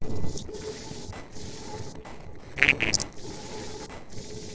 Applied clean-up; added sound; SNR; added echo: neural separator model SepFormer DNS4.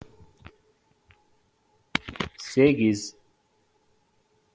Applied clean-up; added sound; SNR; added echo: none; none; none; none.